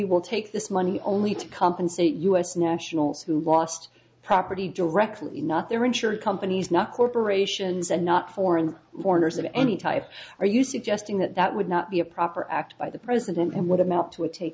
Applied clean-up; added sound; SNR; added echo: none; none; none; none.